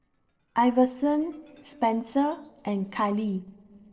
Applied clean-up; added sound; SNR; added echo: neural separator model SepFormer DNS4.